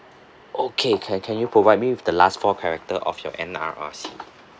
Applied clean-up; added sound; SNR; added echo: none; none; none; none.